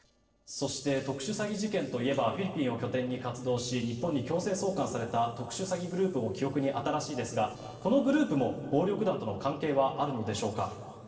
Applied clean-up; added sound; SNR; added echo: neural separator model SepFormer DNS4.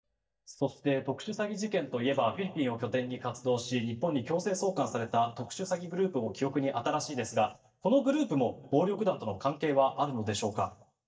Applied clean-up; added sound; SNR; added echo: neural mask model DeepFilterNet 3.